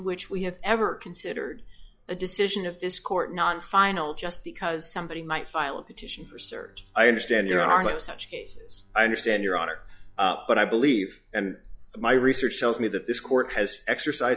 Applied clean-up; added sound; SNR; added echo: classical method log-MMSE.